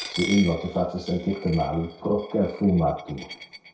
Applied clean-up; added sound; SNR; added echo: none; Coin (dropping); 14 dB; reverberation time 0.6 s.